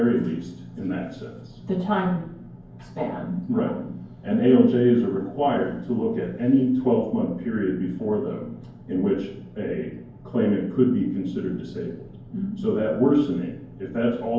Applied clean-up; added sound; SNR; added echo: none; none; none; reverberation time 0.9 s.